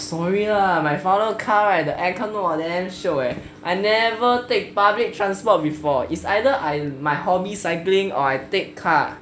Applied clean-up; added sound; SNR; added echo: none; none; none; none.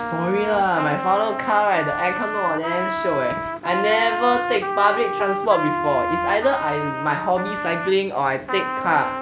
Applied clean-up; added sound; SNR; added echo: none; Trumpet; 4 dB; none.